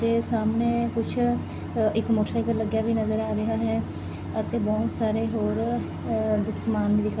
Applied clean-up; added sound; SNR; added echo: none; none; none; none.